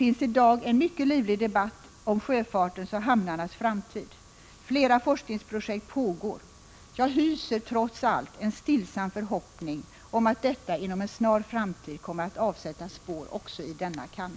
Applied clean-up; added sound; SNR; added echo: none; none; none; none.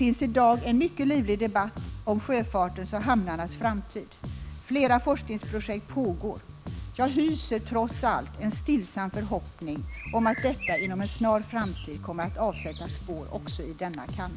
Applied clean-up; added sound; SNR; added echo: none; Bird + Bass guitar; 10 dB; none.